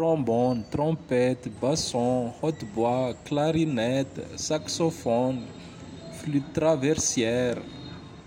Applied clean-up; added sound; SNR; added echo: none; none; none; none.